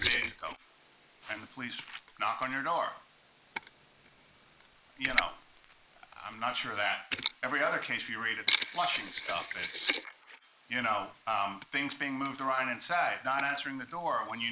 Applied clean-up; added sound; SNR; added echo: neural mask model Resemble Enhance denoiser.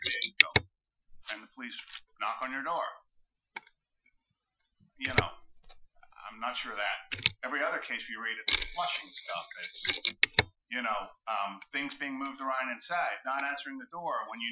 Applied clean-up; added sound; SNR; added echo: classical method Wiener filter.